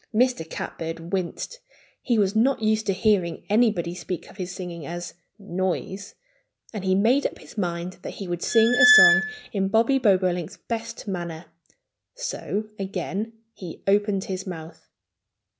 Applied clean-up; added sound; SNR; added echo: none; Squeak; -5 dB; none.